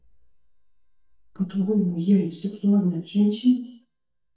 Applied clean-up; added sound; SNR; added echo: neural mask model DeepFilterNet 3.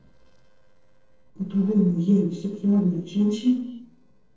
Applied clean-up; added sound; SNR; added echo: neural separator model SepFormer DNS4.